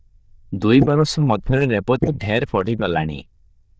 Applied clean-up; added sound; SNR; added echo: neural diffusion model UNIVERSE++.